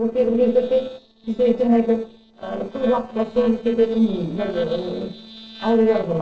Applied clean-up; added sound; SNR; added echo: neural separator model SepFormer DNS4.